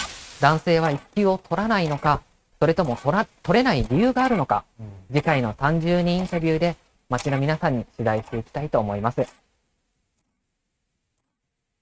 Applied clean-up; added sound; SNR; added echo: neural mask model RNNoise.